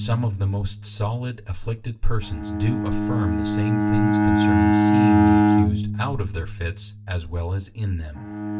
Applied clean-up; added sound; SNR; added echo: none; Bowed string instrument; -3 dB; reverberation time 0.2 s.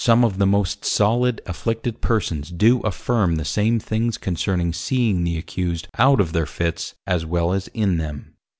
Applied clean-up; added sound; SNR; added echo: none; none; none; none.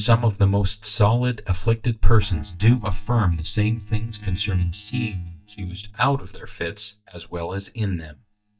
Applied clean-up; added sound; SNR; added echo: neural mask model DeepFilterNet 3.